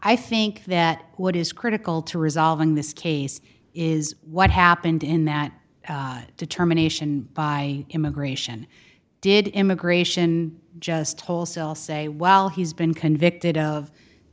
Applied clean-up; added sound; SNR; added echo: none; none; none; none.